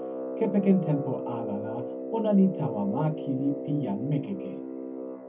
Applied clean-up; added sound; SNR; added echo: none; Brass instrument; 6 dB; reverberation time 0.3 s.